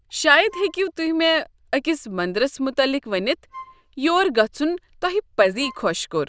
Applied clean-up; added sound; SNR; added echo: neural diffusion model UNIVERSE++.